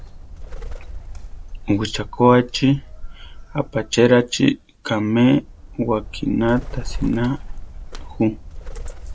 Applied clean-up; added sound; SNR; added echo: none; Bird; 11 dB; none.